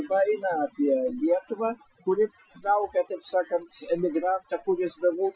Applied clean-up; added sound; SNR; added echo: classical method Wiener filter.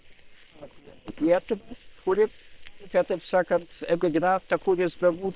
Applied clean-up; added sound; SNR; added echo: neural separator model SepFormer WHAM!.